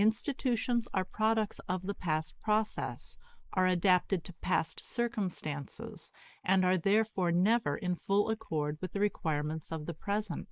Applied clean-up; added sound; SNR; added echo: neural mask model Resemble Enhance denoiser.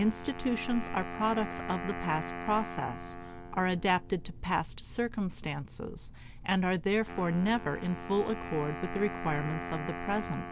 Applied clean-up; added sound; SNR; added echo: none; Wind instrument, woodwind instrument; 10 dB; none.